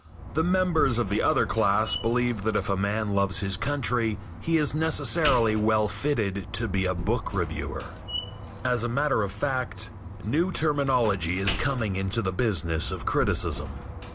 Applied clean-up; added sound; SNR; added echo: none; Slam; 10 dB; none.